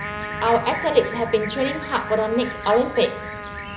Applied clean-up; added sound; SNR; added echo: none; Fixed-wing aircraft, airplane + Trumpet; 9 dB; none.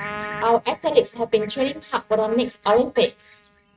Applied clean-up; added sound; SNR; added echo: neural mask model RNNoise.